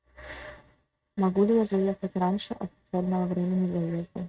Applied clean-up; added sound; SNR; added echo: neural mask model RNNoise.